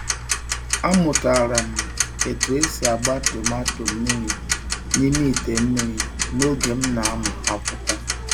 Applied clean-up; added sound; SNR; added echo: none; Tick-tock; 1 dB; none.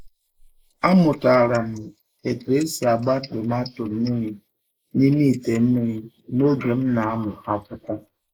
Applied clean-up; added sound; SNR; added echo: neural mask model Resemble Enhance denoiser.